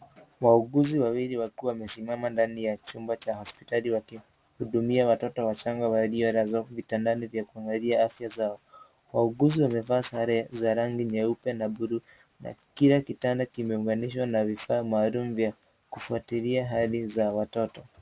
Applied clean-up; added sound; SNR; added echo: none; none; none; none.